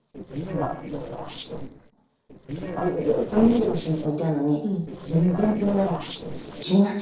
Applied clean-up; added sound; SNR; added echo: neural separator model SepFormer DNS4.